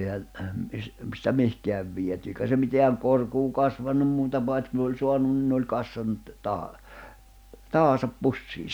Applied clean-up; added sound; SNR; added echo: none; none; none; none.